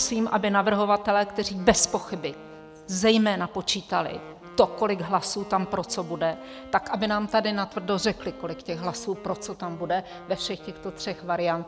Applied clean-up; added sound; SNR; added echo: none; Wind instrument, woodwind instrument; 18 dB; none.